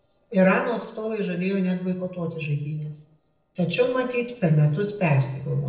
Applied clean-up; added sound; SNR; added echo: neural separator model SepFormer DNS4.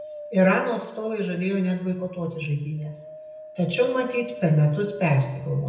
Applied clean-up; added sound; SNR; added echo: none; Wind; 17 dB; reverberation time 0.8 s.